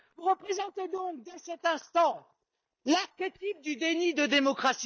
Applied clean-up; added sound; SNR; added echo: neural mask model DeepFilterNet 3.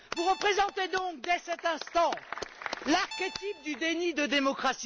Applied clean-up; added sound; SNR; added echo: none; Guitar; 15 dB; none.